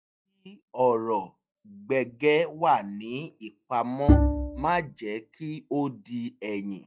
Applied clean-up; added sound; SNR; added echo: classical method log-MMSE.